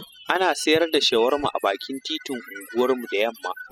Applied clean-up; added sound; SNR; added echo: classical method spectral subtraction.